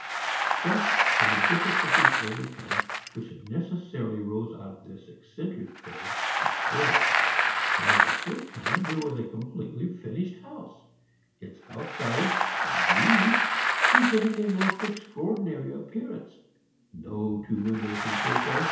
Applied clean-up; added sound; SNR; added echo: none; Bicycle; -4 dB; reverberation time 0.8 s.